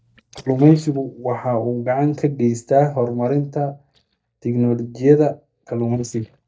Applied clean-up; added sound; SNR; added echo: neural mask model DeepFilterNet 3.